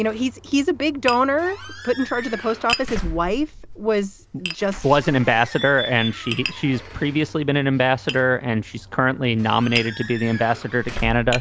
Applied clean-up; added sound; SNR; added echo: none; Squeak / Slam / Alarm / Wood + Tap; 11 dB; none.